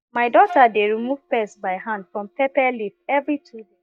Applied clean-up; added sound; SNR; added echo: neural mask model DeepFilterNet 3.